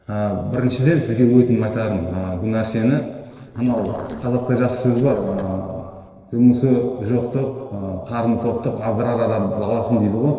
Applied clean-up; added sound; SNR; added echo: neural separator model SepFormer DNS4.